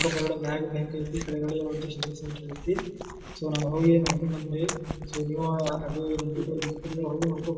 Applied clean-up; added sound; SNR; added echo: none; Chewing, mastication; 10 dB; reverberation time 2.2 s.